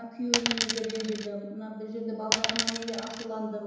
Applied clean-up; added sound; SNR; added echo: none; Coin (dropping); -3 dB; reverberation time 1.0 s.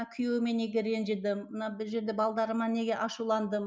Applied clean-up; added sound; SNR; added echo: none; none; none; none.